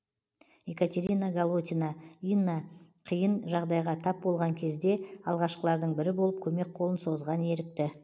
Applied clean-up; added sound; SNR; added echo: none; none; none; none.